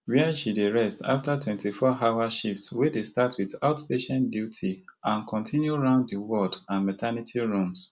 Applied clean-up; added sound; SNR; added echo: none; none; none; none.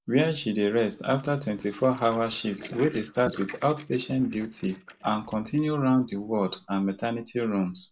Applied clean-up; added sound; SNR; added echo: neural mask model Resemble Enhance denoiser.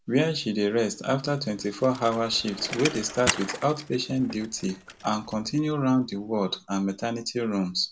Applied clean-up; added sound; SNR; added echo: none; Bicycle; 12 dB; none.